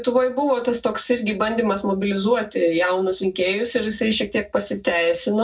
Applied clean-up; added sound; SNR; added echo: none; none; none; reverberation time 0.4 s.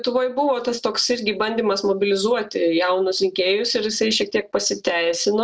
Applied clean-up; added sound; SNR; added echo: none; none; none; none.